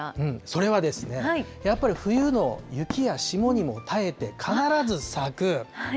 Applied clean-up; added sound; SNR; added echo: none; Fireworks; 16 dB; none.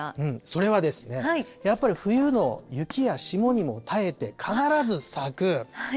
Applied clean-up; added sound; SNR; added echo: neural separator model SepFormer DNS4.